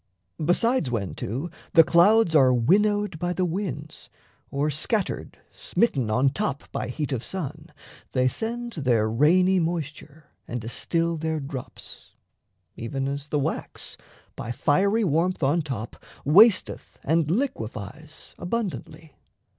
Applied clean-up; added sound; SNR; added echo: none; none; none; none.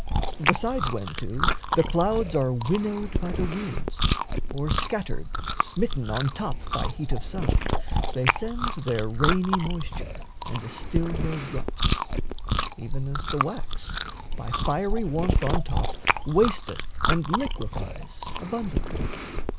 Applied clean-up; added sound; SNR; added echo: none; Chewing, mastication; -3 dB; none.